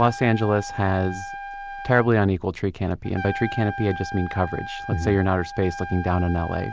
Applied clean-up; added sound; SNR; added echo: none; Trumpet; 12 dB; none.